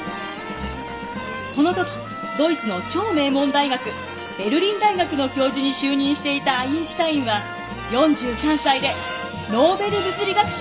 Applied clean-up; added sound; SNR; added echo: none; Trumpet; 12 dB; reverberation time 1.1 s.